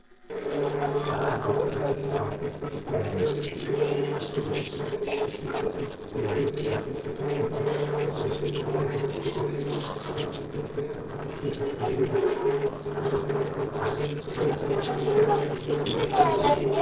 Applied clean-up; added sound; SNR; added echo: neural separator model SepFormer DNS4.